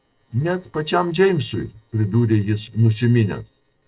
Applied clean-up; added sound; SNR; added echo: neural separator model SepFormer DNS4.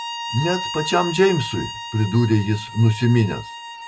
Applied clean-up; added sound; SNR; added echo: none; Bowed string instrument; 11 dB; none.